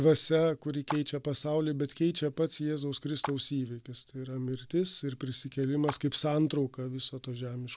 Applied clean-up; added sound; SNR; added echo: none; Clapping; 15 dB; none.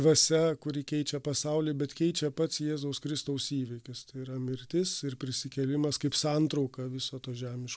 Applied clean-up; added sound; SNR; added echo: none; none; none; none.